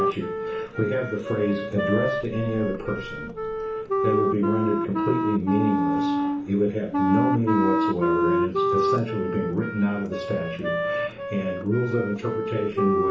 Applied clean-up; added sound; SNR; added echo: none; Wind instrument, woodwind instrument; -1 dB; reverberation time 0.8 s.